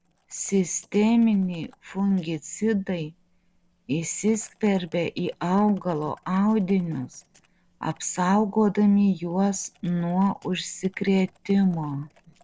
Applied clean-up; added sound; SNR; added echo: neural separator model SepFormer DNS4.